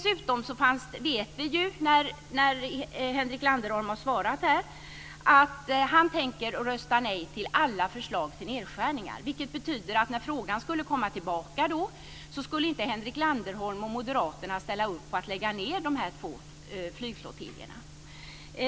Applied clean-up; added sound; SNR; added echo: none; none; none; none.